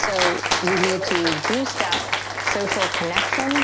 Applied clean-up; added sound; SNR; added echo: none; Cheering; -2 dB; none.